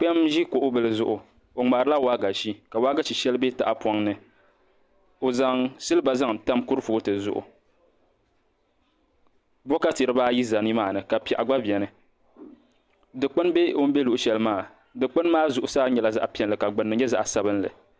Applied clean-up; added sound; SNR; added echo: none; none; none; none.